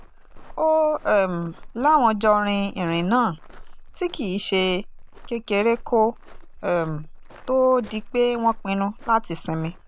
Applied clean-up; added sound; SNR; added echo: none; Walk, footsteps; 16 dB; none.